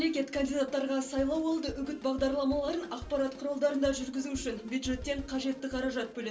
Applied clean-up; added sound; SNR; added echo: none; Drum kit; 16 dB; reverberation time 0.3 s.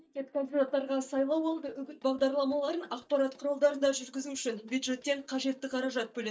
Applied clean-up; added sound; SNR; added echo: neural mask model DeepFilterNet 3.